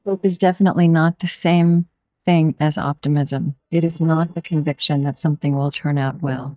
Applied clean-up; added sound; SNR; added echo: neural mask model DeepFilterNet 3.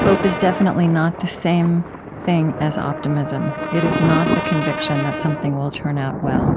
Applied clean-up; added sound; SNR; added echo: none; Brass instrument + Thunder; 4 dB; none.